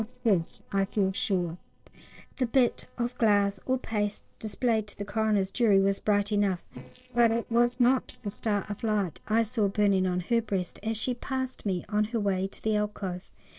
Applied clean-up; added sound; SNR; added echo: neural separator model SepFormer DNS4.